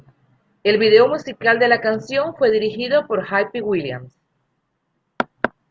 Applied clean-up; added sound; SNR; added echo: none; none; none; none.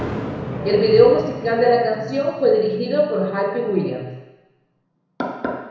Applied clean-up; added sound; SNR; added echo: none; Thunder; 13 dB; reverberation time 1.0 s.